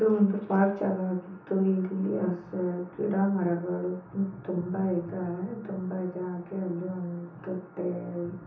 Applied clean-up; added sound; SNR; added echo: none; none; none; reverberation time 1.2 s.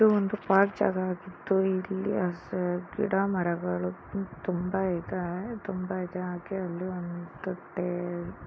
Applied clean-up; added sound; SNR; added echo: none; none; none; none.